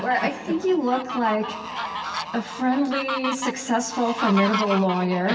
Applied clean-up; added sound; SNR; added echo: none; Fowl; 7 dB; reverberation time 2.2 s.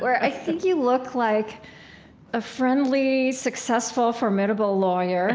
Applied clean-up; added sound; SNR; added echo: none; none; none; none.